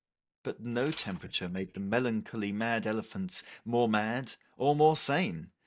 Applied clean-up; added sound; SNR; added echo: neural mask model DeepFilterNet 3.